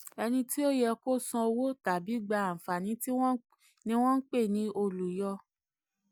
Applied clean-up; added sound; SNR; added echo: none; none; none; none.